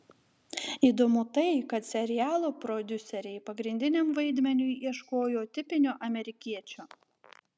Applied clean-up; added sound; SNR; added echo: none; none; none; none.